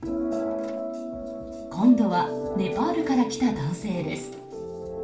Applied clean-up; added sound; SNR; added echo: none; none; none; reverberation time 0.4 s.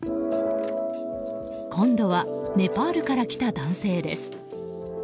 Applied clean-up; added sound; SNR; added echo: none; none; none; none.